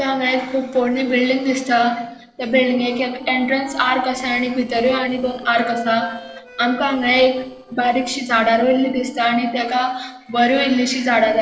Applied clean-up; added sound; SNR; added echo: neural separator model SepFormer DNS4.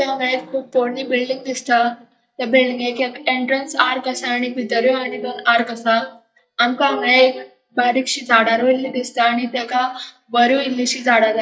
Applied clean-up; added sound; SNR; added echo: neural mask model DeepFilterNet 3.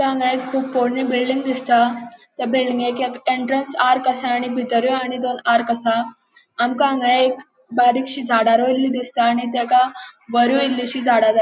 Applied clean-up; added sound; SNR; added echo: none; none; none; none.